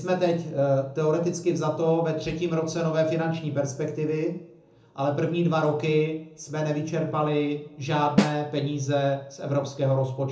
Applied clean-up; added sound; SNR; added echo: none; Snare drum; 4 dB; reverberation time 0.6 s.